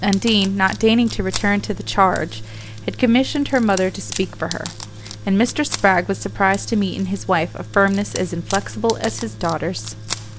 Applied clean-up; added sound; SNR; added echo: none; Tools + Wood; 13 dB; none.